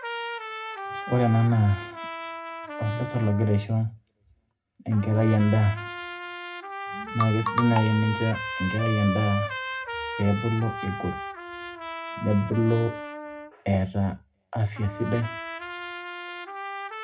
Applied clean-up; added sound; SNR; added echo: none; Trumpet; 9 dB; reverberation time 0.2 s.